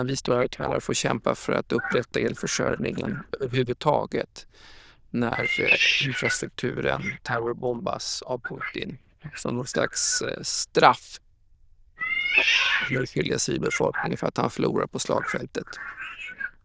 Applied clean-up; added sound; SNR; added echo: neural diffusion model UNIVERSE++.